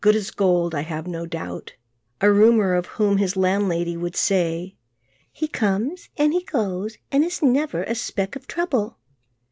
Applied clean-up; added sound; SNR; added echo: none; none; none; none.